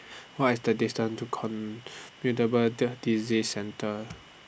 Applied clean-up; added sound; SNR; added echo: none; none; none; none.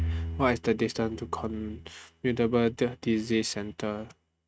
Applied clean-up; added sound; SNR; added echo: neural mask model RNNoise.